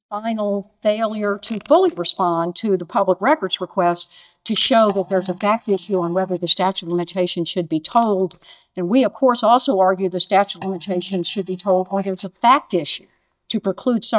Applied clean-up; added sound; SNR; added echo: neural mask model DeepFilterNet 3.